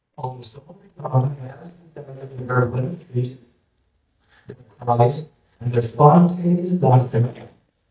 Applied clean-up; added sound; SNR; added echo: neural mask model DeepFilterNet 3.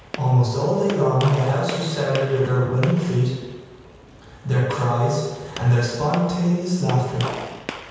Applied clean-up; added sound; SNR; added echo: none; Gunshot, gunfire; 15 dB; reverberation time 1.2 s.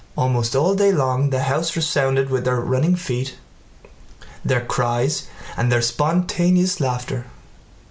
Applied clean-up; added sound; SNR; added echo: none; none; none; none.